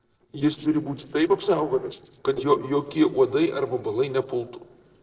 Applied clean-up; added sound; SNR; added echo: neural separator model SepFormer DNS4.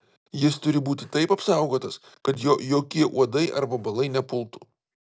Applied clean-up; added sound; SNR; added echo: none; none; none; none.